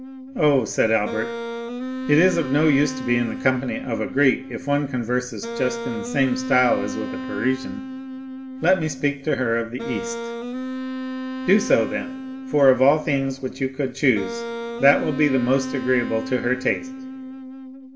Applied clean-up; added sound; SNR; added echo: none; Wind instrument, woodwind instrument; 8 dB; reverberation time 1.1 s.